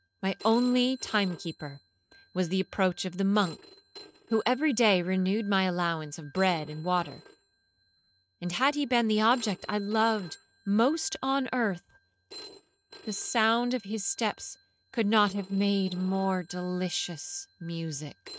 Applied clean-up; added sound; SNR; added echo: neural mask model RNNoise.